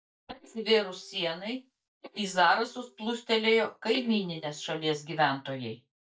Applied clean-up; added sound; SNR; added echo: neural mask model DeepFilterNet 3.